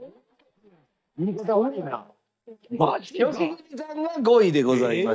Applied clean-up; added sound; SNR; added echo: neural mask model DeepFilterNet 3.